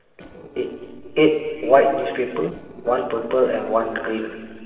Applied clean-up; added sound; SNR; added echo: neural separator model SepFormer DNS4.